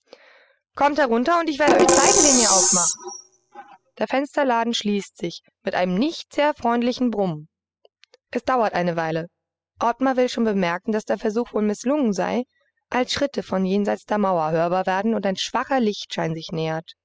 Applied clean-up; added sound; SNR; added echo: classical method spectral subtraction.